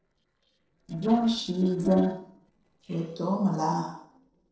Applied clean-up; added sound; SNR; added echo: neural separator model SepFormer DNS4.